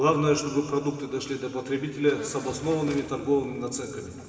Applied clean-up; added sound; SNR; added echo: none; Buzz; 15 dB; reverberation time 2.7 s.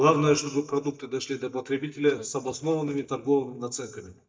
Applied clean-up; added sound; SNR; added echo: neural mask model DeepFilterNet 3.